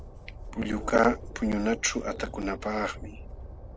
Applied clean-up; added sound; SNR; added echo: none; Train; 11 dB; none.